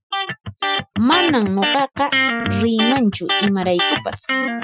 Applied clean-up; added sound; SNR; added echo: classical method Wiener filter.